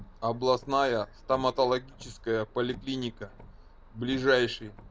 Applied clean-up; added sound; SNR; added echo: none; Car; 19 dB; none.